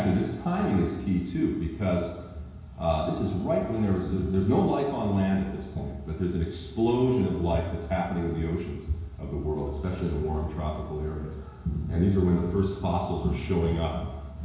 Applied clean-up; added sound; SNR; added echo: none; none; none; reverberation time 0.6 s.